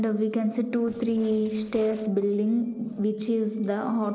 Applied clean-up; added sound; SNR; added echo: neural separator model SepFormer DNS4.